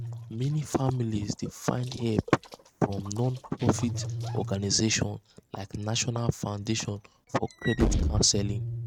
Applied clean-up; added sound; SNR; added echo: neural mask model RNNoise.